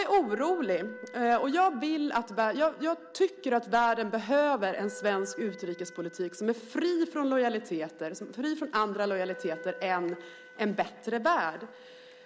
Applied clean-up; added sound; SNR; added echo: none; Wind instrument, woodwind instrument; 19 dB; none.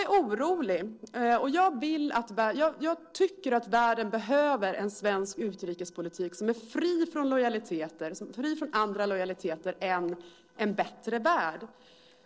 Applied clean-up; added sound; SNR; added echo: neural separator model SepFormer DNS4.